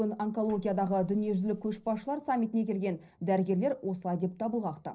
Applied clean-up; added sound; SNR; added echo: neural separator model SepFormer DNS4.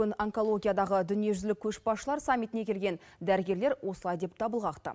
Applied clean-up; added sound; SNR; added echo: none; none; none; none.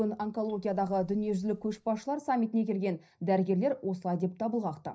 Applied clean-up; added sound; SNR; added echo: neural mask model DeepFilterNet 3.